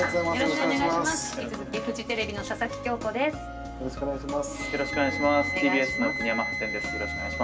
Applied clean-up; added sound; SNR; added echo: none; Wind instrument, woodwind instrument; 7 dB; reverberation time 0.1 s.